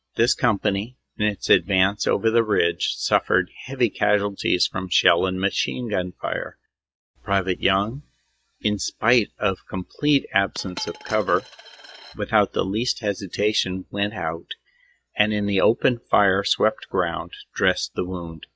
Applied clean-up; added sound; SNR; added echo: classical method log-MMSE.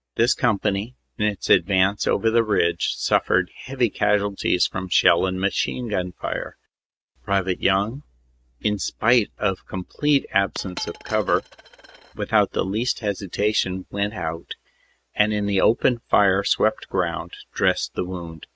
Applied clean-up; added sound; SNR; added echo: neural mask model RNNoise.